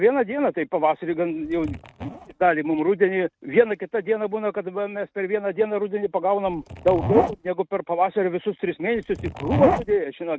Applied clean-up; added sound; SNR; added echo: neural mask model RNNoise.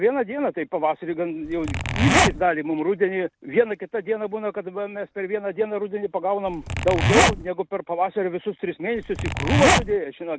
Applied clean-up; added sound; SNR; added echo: none; Zipper (clothing); -3 dB; none.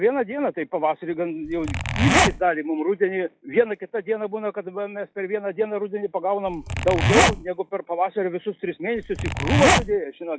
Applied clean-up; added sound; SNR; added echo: classical method log-MMSE.